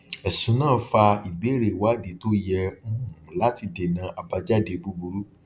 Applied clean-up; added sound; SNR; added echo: none; none; none; none.